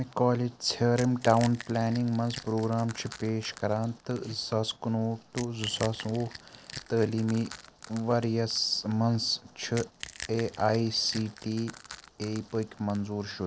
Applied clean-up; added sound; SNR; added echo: none; Crack / Crushing; 18 dB; none.